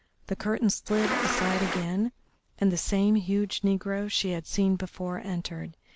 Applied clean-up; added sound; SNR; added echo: none; Insect; 2 dB; none.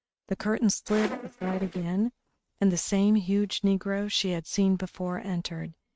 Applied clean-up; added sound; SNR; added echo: neural mask model RNNoise.